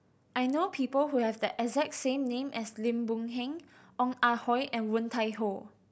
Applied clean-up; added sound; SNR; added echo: none; none; none; none.